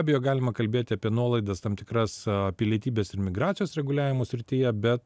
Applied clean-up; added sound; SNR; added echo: none; none; none; none.